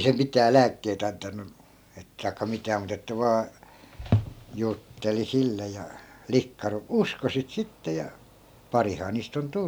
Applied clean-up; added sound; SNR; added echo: none; none; none; none.